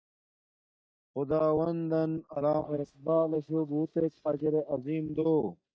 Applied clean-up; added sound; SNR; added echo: neural mask model DeepFilterNet 3.